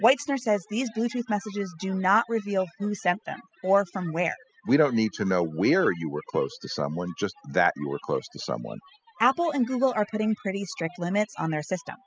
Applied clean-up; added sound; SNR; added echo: classical method spectral subtraction.